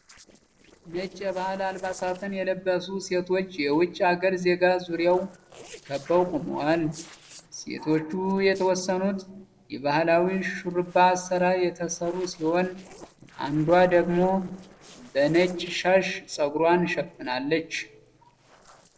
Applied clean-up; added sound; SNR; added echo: neural separator model SepFormer DNS4.